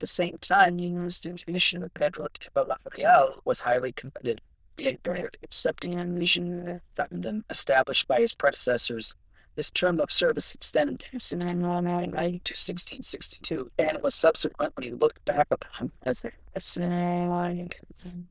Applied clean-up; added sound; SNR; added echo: neural diffusion model UNIVERSE++.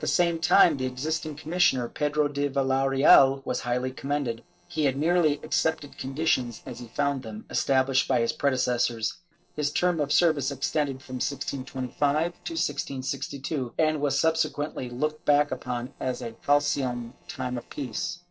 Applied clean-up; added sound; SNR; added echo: neural separator model SepFormer DNS4.